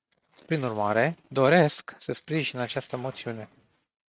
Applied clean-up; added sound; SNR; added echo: neural mask model RNNoise.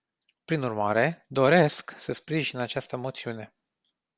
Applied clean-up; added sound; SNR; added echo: none; none; none; none.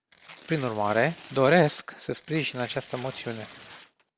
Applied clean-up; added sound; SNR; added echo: none; Tearing; 19 dB; none.